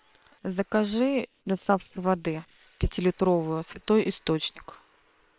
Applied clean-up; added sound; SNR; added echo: neural separator model SepFormer WHAM!.